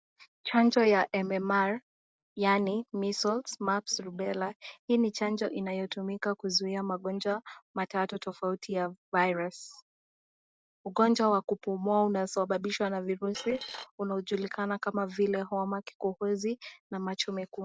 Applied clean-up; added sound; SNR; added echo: neural separator model SepFormer DNS4.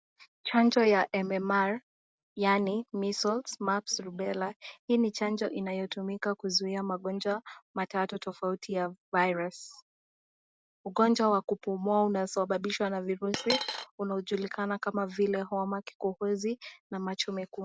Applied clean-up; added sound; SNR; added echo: none; Coin (dropping); 2 dB; none.